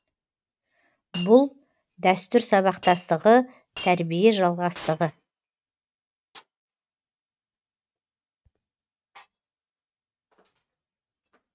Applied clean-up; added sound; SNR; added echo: neural mask model RNNoise.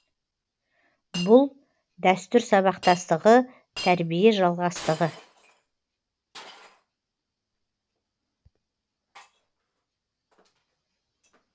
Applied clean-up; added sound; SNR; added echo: none; Shatter; 19 dB; none.